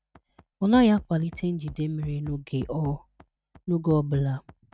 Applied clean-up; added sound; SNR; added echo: neural mask model RNNoise.